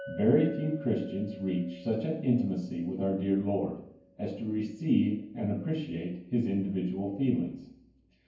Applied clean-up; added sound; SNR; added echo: none; Chink, clink; 19 dB; reverberation time 0.9 s.